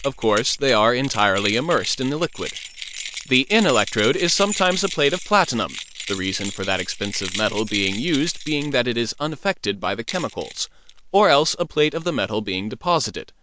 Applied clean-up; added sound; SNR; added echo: none; Keys jangling; 12 dB; none.